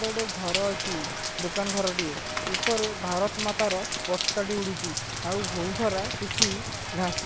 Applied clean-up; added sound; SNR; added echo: none; Rain; 1 dB; none.